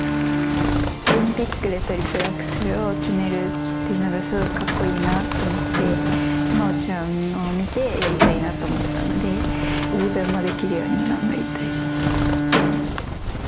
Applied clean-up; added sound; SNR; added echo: none; Bowed string instrument + Bird; -3 dB; none.